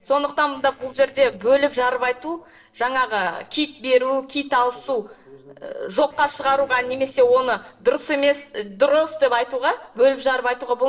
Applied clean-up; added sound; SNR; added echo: neural separator model SepFormer DNS4.